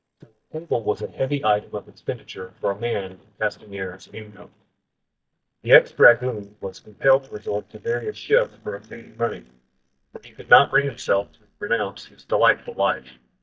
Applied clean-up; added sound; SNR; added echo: neural mask model DeepFilterNet 3.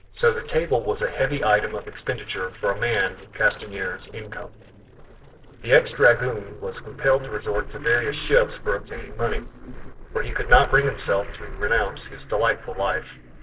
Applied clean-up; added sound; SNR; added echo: neural separator model SepFormer DNS4.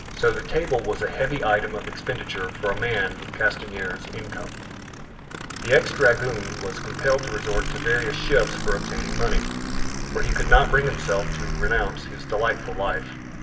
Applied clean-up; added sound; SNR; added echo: none; Aircraft; 9 dB; reverberation time 0.7 s.